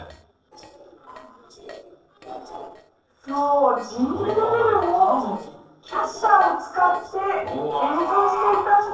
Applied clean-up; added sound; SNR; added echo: neural separator model SepFormer DNS4.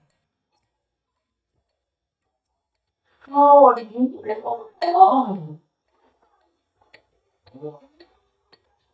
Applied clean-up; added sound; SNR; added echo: neural mask model DeepFilterNet 3.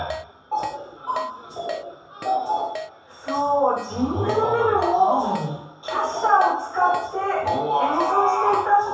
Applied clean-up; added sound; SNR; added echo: none; Keyboard (musical); 16 dB; reverberation time 0.7 s.